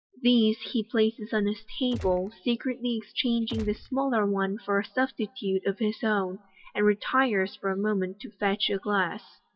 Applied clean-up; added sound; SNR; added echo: classical method WPE with log-MMSE.